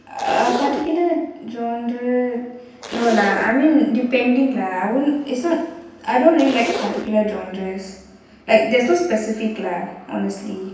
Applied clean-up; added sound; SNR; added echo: none; Zipper (clothing); 11 dB; reverberation time 0.9 s.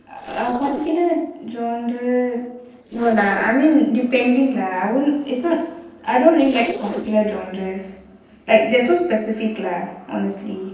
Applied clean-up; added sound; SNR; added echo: neural separator model SepFormer DNS4.